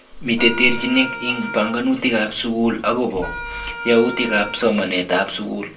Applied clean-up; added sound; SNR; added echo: none; Wind instrument, woodwind instrument; 11 dB; reverberation time 0.2 s.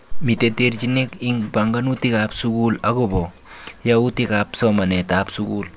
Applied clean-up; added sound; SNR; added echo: none; none; none; none.